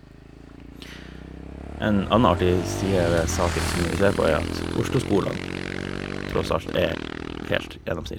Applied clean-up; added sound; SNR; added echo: none; Motorcycle / Engine; 5 dB; none.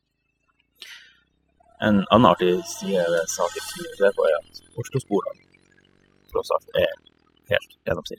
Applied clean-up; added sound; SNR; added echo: classical method spectral subtraction.